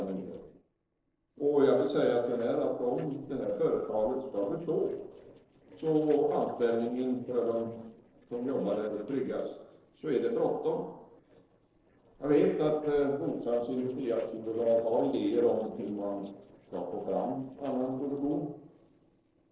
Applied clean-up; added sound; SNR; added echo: neural separator model SepFormer DNS4.